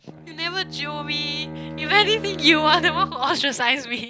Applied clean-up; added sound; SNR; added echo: none; Bowed string instrument; 12 dB; none.